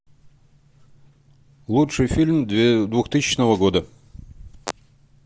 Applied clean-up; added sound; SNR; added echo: none; none; none; none.